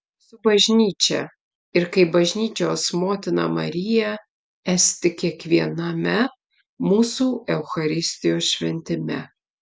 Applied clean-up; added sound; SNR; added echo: none; none; none; none.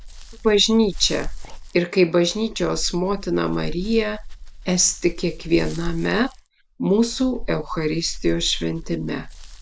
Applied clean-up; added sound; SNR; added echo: none; Dog; 9 dB; none.